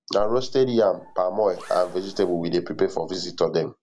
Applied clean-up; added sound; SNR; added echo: none; Zipper (clothing); 13 dB; none.